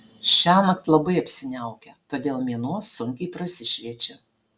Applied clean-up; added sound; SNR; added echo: none; none; none; none.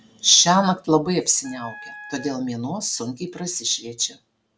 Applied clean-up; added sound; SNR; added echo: none; Wind instrument, woodwind instrument; 20 dB; none.